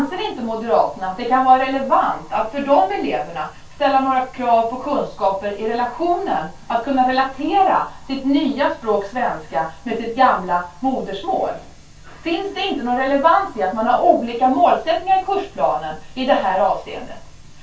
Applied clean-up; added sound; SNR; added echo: none; none; none; reverberation time 0.2 s.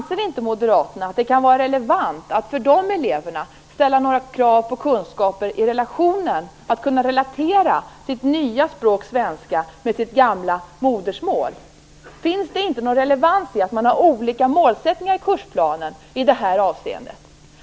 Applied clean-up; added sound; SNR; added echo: none; none; none; none.